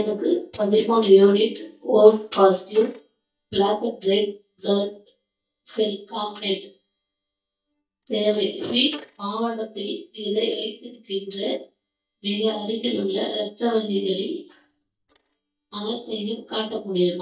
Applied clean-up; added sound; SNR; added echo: neural mask model DeepFilterNet 3.